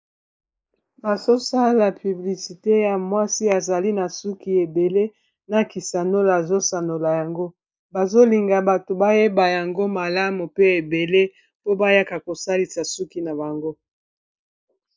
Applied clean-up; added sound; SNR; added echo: neural mask model Resemble Enhance denoiser.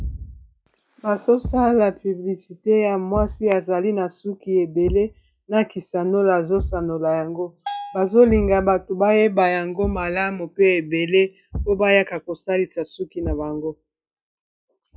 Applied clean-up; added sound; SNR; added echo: classical method log-MMSE.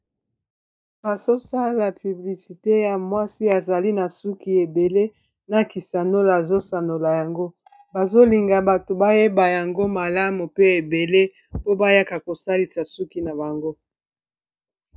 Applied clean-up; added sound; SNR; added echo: neural mask model DeepFilterNet 3.